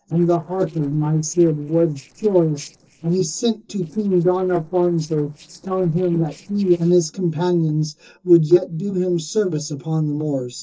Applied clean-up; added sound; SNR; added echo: neural separator model SepFormer DNS4.